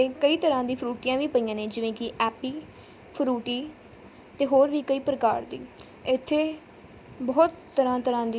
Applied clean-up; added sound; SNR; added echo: none; none; none; none.